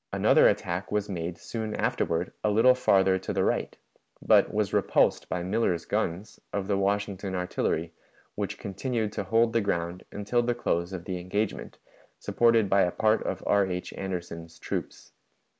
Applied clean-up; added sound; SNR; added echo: none; none; none; none.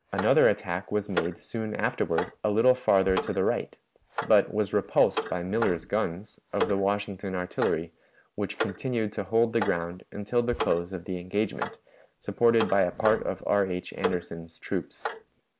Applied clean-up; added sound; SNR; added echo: none; Clock; 9 dB; none.